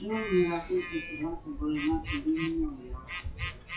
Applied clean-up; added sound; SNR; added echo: classical method WPE with log-MMSE.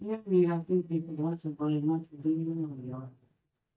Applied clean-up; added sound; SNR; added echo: neural mask model DeepFilterNet 3.